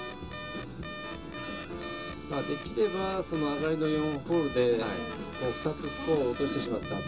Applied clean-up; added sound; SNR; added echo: none; Alarm; 3 dB; reverberation time 0.2 s.